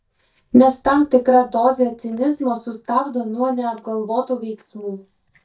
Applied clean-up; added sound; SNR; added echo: neural mask model DeepFilterNet 3.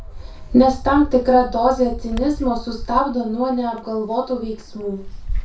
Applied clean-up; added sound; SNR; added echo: none; Bird; 10 dB; reverberation time 0.3 s.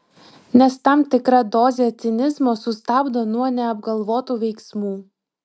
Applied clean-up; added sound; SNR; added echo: none; none; none; none.